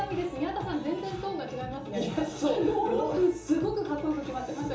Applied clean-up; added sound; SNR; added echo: none; none; none; reverberation time 1.2 s.